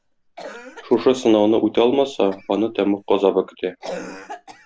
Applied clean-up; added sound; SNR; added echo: none; Cough; 19 dB; none.